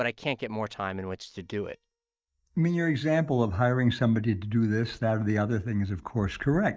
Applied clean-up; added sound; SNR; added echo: neural mask model DeepFilterNet 3.